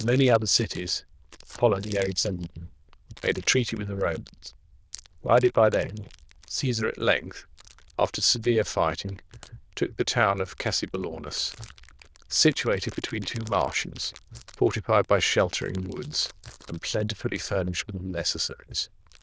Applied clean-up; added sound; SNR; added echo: neural diffusion model UNIVERSE++.